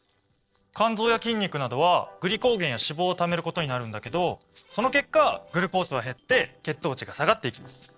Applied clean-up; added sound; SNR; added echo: neural separator model SepFormer DNS4.